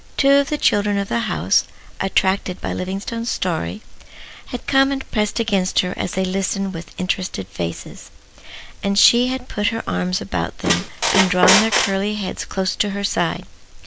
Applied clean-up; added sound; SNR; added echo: none; Squeak; -3 dB; none.